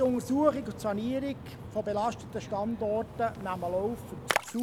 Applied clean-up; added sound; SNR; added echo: none; Splash, splatter; 9 dB; none.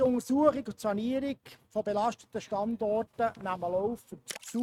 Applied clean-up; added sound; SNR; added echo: neural mask model RNNoise.